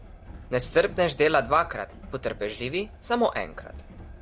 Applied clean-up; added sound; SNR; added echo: none; Train; 16 dB; none.